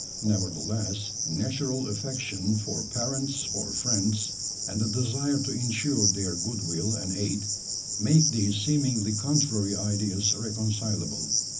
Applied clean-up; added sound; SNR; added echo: none; Cricket; 3 dB; reverberation time 0.4 s.